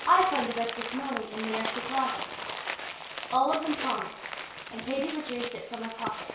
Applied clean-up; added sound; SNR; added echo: none; Crumpling, crinkling; 6 dB; reverberation time 0.6 s.